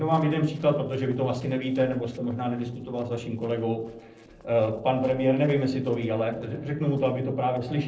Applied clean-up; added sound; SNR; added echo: neural separator model SepFormer DNS4.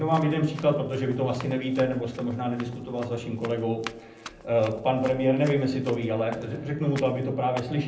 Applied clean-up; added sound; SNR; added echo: none; Run; 19 dB; reverberation time 0.6 s.